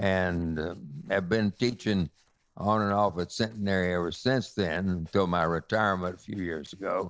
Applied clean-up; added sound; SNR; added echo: neural separator model SepFormer DNS4.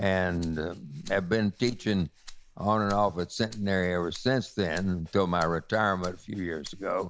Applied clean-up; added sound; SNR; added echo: none; Rattle (instrument); 18 dB; none.